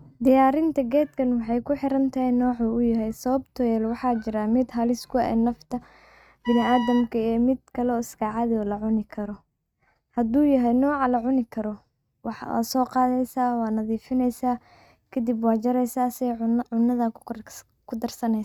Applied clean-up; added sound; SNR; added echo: neural mask model RNNoise.